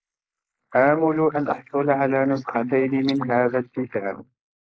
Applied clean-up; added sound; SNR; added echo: neural mask model Resemble Enhance denoiser.